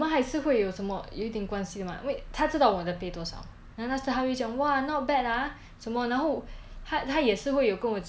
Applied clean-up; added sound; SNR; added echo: none; none; none; none.